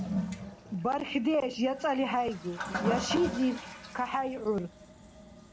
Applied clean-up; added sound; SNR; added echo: none; Toilet flush; 7 dB; none.